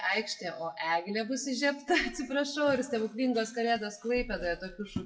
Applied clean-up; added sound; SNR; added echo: classical method WPE with log-MMSE.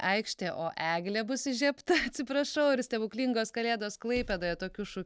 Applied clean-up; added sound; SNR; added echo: none; none; none; none.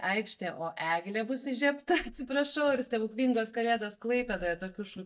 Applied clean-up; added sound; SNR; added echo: neural mask model DeepFilterNet 3.